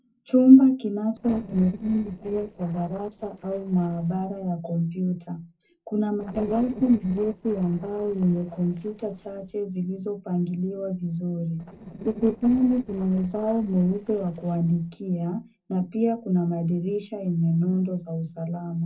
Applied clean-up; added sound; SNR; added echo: neural separator model SepFormer DNS4.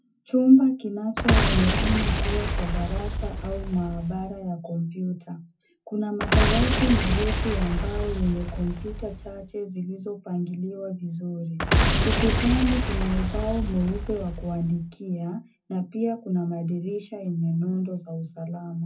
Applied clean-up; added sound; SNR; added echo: none; Boom; -2 dB; reverberation time 0.3 s.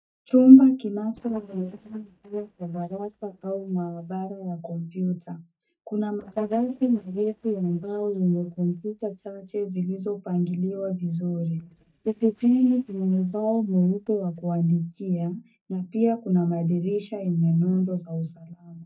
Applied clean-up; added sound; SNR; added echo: neural mask model DeepFilterNet 3.